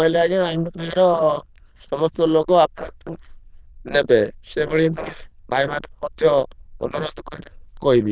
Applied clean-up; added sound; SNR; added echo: neural diffusion model UNIVERSE++.